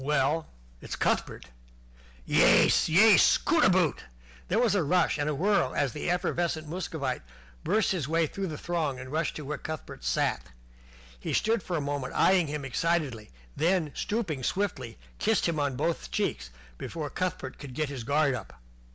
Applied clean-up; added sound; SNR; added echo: none; none; none; none.